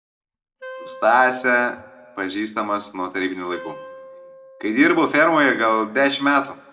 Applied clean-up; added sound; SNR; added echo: none; Wind instrument, woodwind instrument; 20 dB; reverberation time 1.5 s.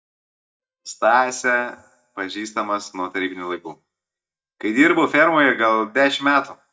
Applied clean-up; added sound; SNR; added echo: neural mask model DeepFilterNet 3.